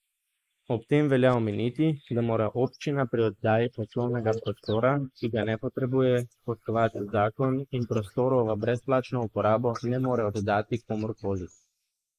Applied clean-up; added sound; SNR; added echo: neural mask model Resemble Enhance denoiser.